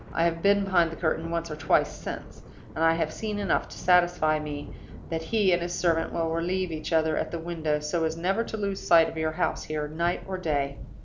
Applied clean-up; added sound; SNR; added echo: none; Thunder; 15 dB; none.